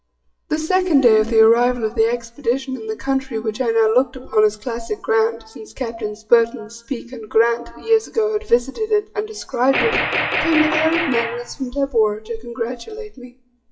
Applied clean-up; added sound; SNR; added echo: classical method WPE with log-MMSE.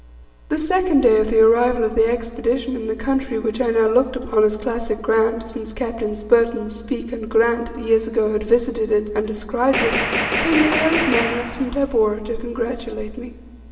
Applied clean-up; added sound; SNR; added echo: none; Gunshot, gunfire; 3 dB; reverberation time 2.7 s.